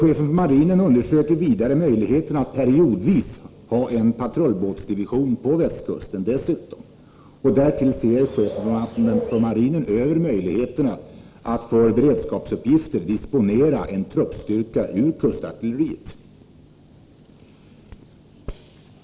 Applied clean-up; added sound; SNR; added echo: none; Bird; 10 dB; none.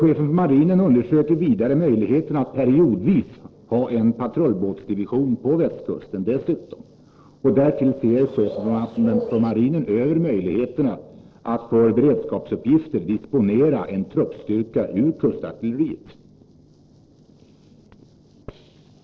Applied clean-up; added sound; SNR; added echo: neural separator model SepFormer DNS4.